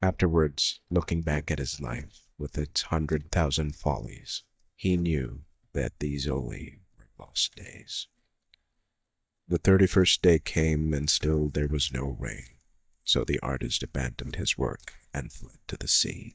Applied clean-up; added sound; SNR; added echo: neural mask model DeepFilterNet 3.